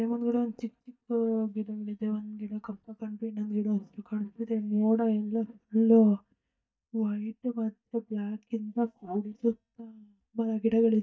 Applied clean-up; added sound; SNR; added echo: neural mask model DeepFilterNet 3.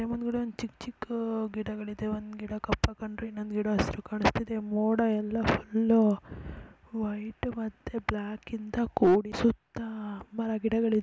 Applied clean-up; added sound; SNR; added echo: none; none; none; none.